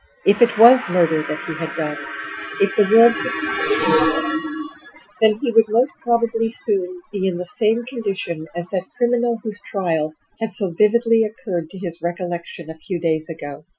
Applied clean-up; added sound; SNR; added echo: classical method Wiener filter.